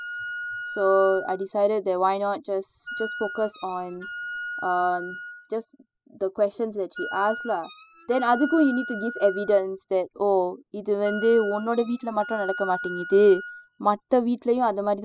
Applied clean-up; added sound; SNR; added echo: classical method spectral subtraction.